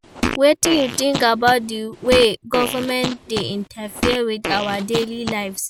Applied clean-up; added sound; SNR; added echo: none; Fart; 7 dB; none.